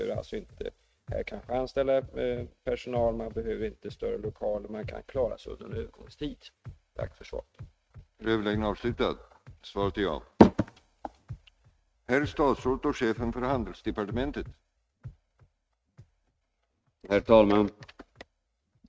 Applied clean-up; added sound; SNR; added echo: neural mask model RNNoise.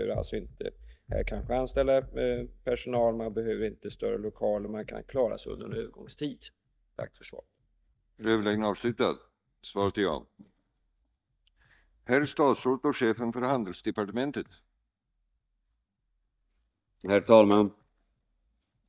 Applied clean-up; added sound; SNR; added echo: neural mask model DeepFilterNet 3.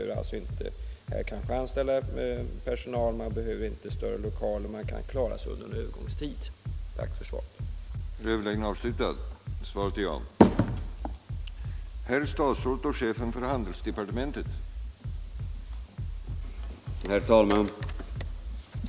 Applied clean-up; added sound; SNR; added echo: none; Bass drum; 5 dB; none.